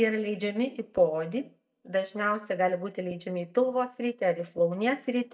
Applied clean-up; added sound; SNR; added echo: neural mask model DeepFilterNet 3.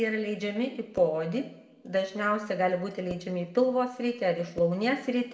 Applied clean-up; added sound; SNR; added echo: none; Percussion; 18 dB; reverberation time 0.8 s.